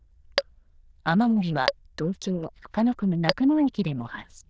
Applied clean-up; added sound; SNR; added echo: neural diffusion model UNIVERSE++.